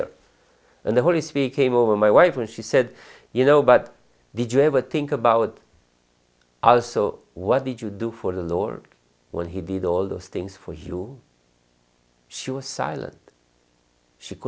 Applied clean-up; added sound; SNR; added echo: none; none; none; none.